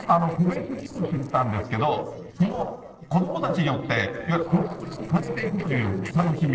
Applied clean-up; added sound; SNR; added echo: neural separator model SepFormer DNS4.